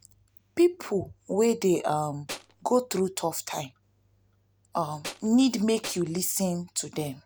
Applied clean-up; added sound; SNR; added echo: none; Tools; 12 dB; none.